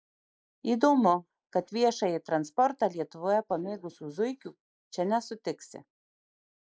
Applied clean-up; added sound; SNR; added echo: neural mask model Resemble Enhance denoiser.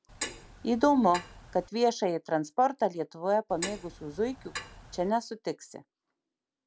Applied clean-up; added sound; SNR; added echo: none; Clock; 12 dB; none.